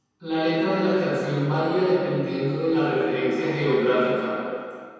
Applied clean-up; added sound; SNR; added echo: none; none; none; reverberation time 2.0 s.